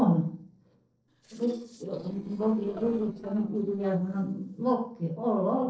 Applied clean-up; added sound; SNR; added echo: neural separator model SepFormer DNS4.